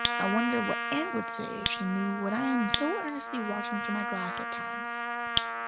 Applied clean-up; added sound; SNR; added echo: none; Fire + Trumpet; -1 dB; none.